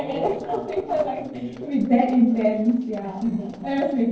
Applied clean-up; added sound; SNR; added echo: neural separator model SepFormer DNS4.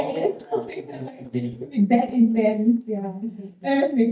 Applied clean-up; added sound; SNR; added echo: neural mask model DeepFilterNet 3.